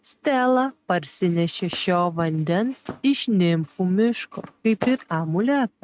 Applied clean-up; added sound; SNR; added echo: neural mask model RNNoise.